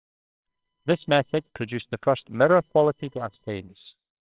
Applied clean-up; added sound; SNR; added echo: neural separator model SepFormer WHAMR!.